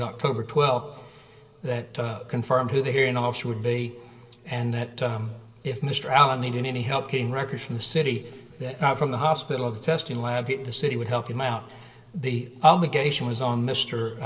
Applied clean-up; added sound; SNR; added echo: none; none; none; reverberation time 1.8 s.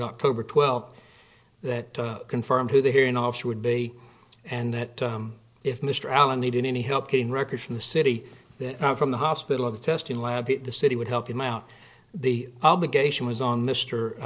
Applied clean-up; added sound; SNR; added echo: none; none; none; none.